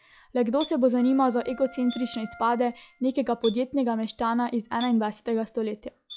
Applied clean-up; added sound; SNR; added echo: classical method log-MMSE.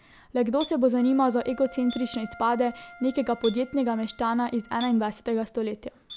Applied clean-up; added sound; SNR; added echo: none; Wind instrument, woodwind instrument + Chink, clink; 19 dB; none.